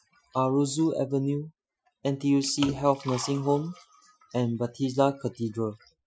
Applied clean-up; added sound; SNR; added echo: classical method Wiener filter.